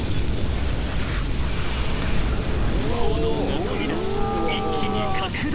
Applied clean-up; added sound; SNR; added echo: none; Sliding door; 1 dB; none.